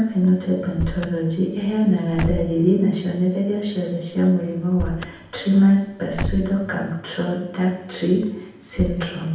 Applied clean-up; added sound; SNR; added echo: none; Slam / Car; 11 dB; reverberation time 0.8 s.